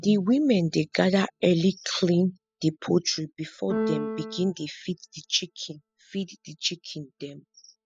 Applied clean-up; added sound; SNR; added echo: classical method spectral subtraction.